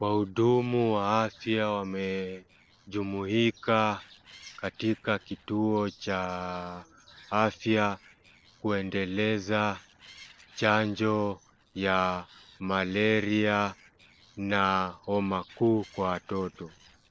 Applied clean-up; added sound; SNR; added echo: neural separator model SepFormer DNS4.